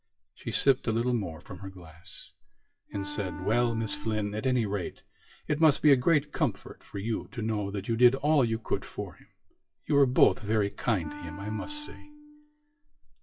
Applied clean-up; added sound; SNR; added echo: classical method WPE with log-MMSE.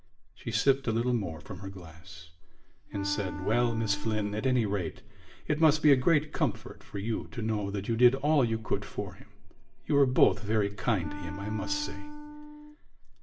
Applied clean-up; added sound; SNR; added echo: none; Wind instrument, woodwind instrument; 13 dB; reverberation time 0.5 s.